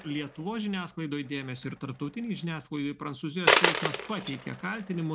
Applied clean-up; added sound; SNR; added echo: none; Coin (dropping); -3 dB; none.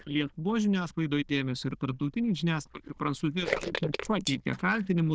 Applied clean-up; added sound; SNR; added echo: neural diffusion model UNIVERSE++.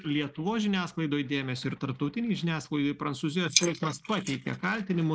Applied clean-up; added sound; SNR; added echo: neural mask model Resemble Enhance denoiser.